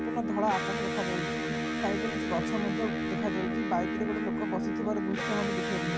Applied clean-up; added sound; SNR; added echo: none; Electric guitar; -3 dB; none.